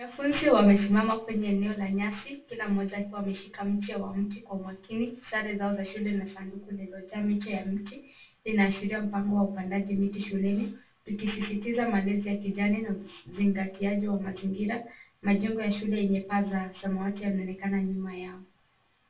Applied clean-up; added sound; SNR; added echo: none; none; none; reverberation time 0.3 s.